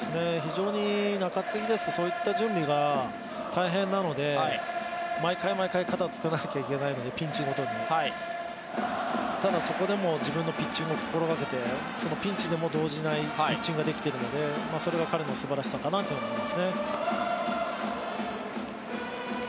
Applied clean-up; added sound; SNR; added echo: none; none; none; none.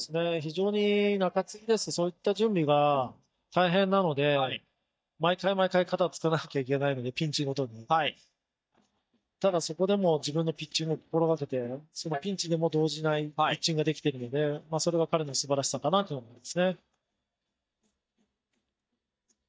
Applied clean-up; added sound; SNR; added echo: neural mask model DeepFilterNet 3.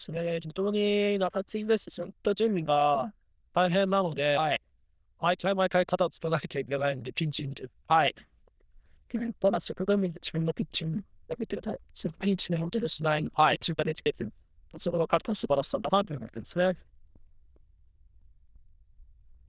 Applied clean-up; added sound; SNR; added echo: neural diffusion model UNIVERSE++.